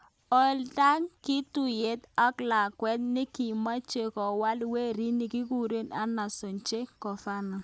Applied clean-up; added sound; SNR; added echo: none; none; none; none.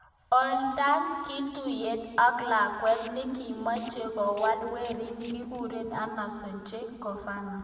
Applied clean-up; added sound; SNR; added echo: none; Tools; 18 dB; reverberation time 1.6 s.